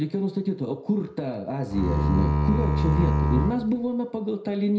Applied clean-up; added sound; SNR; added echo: none; Bowed string instrument; -3 dB; reverberation time 0.5 s.